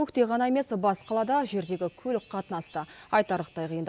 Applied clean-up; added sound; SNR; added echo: none; none; none; none.